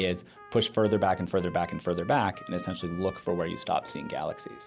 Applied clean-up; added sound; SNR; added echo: none; Trumpet; 18 dB; none.